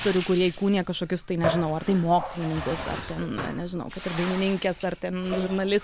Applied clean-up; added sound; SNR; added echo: none; Bathtub (filling or washing); 9 dB; none.